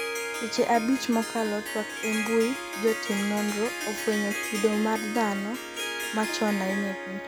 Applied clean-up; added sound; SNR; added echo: none; Harp; 5 dB; none.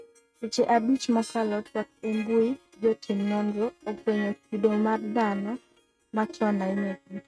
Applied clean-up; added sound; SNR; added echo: neural mask model RNNoise.